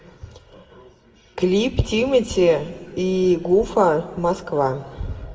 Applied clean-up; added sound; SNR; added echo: none; none; none; reverberation time 1.7 s.